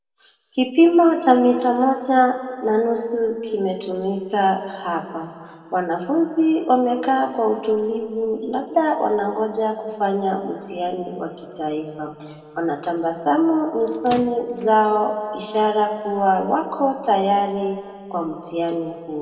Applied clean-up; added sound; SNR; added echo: none; Microwave oven; 17 dB; reverberation time 1.8 s.